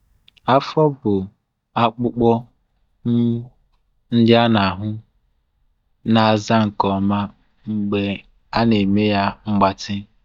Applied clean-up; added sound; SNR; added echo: neural mask model DeepFilterNet 3.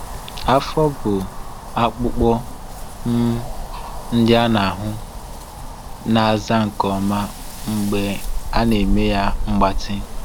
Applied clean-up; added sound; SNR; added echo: none; Wind; 5 dB; none.